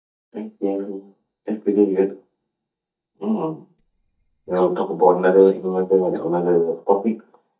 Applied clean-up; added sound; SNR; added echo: neural mask model DeepFilterNet 3.